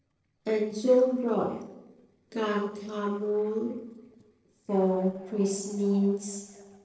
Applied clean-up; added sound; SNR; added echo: neural separator model SepFormer DNS4.